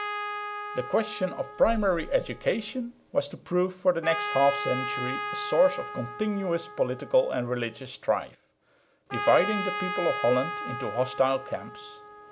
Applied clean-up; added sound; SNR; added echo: none; Trumpet; 8 dB; none.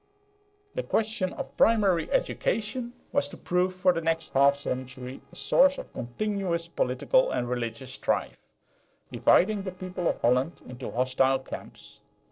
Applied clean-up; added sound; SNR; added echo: neural separator model SepFormer DNS4.